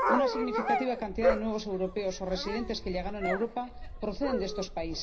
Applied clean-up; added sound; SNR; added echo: none; Dog; 0 dB; reverberation time 0.4 s.